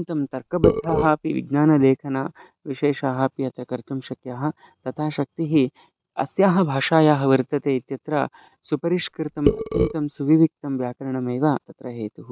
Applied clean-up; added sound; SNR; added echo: neural mask model RNNoise.